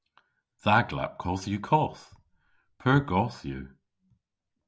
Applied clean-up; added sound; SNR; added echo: none; none; none; none.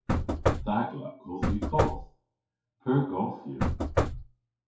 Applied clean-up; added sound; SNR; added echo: classical method WPE with log-MMSE.